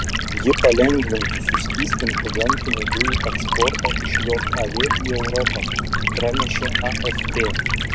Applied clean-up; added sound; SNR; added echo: none; Stream; -2 dB; none.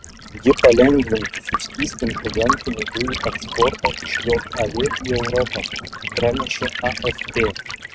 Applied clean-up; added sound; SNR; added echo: neural mask model RNNoise.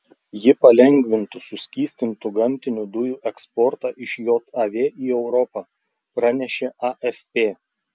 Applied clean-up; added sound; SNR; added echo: none; none; none; none.